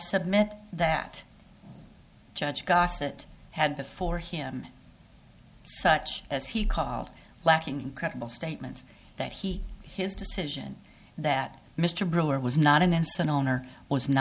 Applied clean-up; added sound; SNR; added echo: none; none; none; none.